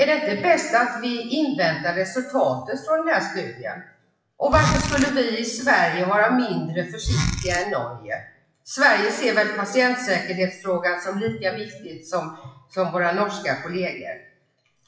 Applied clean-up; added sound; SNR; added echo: classical method WPE with log-MMSE.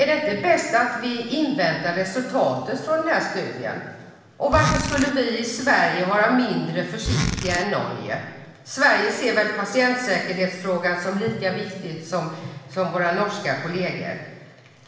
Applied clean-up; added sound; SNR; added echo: none; Zipper (clothing); 3 dB; reverberation time 1.2 s.